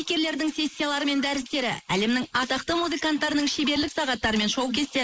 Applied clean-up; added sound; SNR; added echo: neural mask model Resemble Enhance denoiser.